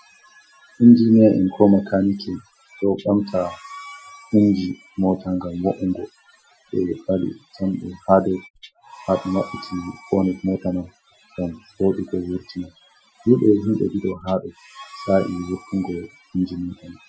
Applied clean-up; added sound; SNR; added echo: classical method Wiener filter.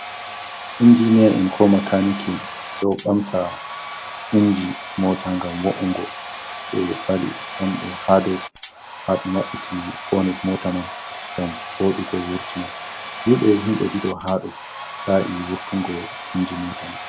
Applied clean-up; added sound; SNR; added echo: none; Domestic sounds, home sounds; 11 dB; none.